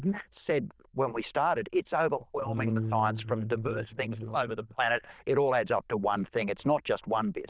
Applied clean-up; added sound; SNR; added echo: neural diffusion model UNIVERSE++.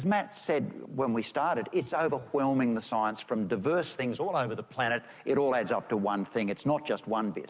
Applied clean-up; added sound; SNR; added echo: none; none; none; none.